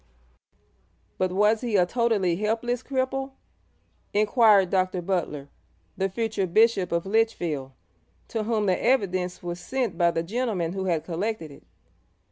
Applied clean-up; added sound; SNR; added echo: none; none; none; none.